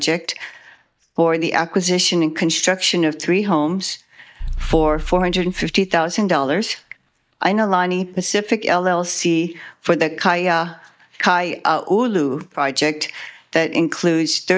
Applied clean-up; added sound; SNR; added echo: neural mask model DeepFilterNet 3.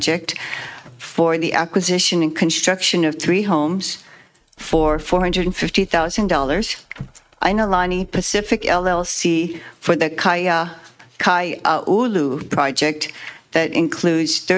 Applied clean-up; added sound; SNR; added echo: neural mask model RNNoise.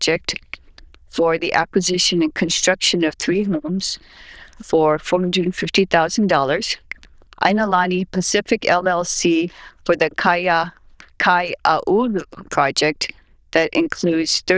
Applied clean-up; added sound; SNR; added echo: neural diffusion model UNIVERSE++.